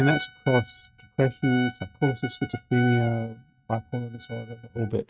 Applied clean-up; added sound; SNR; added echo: neural mask model RNNoise.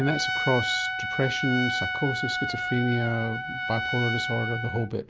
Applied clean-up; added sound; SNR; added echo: none; Trumpet; 2 dB; none.